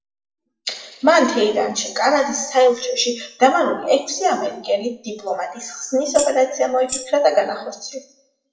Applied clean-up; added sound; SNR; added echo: classical method WPE with log-MMSE.